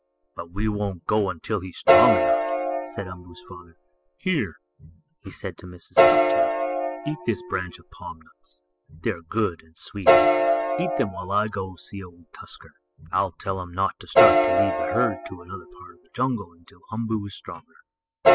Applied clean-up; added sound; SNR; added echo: classical method spectral subtraction.